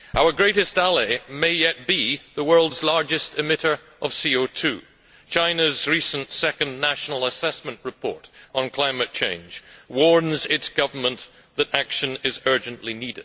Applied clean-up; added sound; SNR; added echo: none; none; none; none.